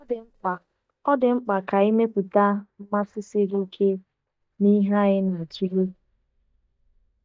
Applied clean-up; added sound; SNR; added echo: neural mask model DeepFilterNet 3.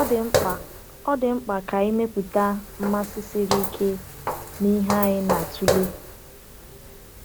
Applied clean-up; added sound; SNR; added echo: none; Walk, footsteps; 5 dB; none.